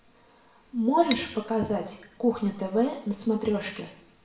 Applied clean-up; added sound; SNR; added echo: none; Cutlery, silverware / Dishes, pots, and pans; 10 dB; reverberation time 0.7 s.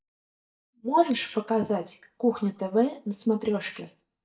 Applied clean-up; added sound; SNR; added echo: neural mask model DeepFilterNet 3.